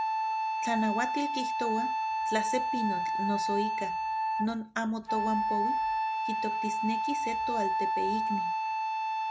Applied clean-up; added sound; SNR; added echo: none; Wind instrument, woodwind instrument; -4 dB; none.